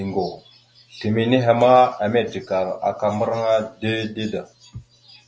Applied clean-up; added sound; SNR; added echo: none; none; none; none.